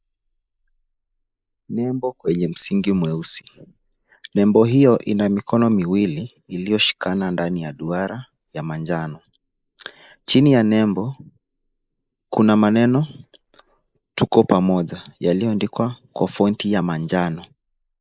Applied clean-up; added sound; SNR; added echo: neural mask model Resemble Enhance denoiser.